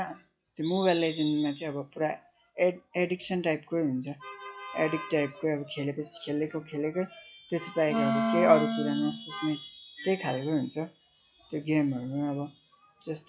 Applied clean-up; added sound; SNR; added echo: classical method log-MMSE.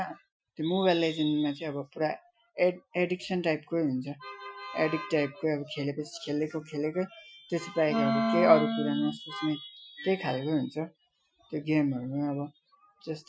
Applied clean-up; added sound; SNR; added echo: classical method Wiener filter.